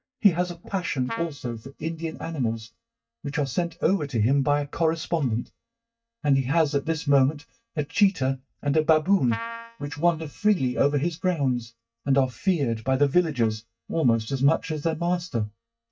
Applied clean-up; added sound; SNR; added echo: neural mask model DeepFilterNet 3.